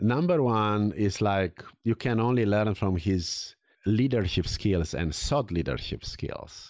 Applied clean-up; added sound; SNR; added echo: none; none; none; none.